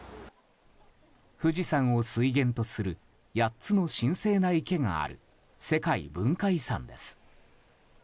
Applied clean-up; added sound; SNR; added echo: none; none; none; none.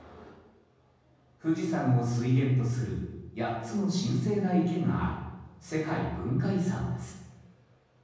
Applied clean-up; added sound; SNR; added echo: none; none; none; reverberation time 1.1 s.